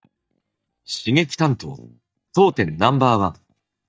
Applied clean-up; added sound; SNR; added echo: neural mask model DeepFilterNet 3.